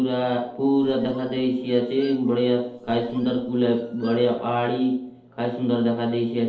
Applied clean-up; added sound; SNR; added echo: neural separator model SepFormer DNS4.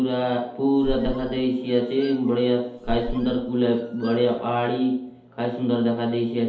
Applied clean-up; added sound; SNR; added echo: none; Squeak; 12 dB; reverberation time 2.2 s.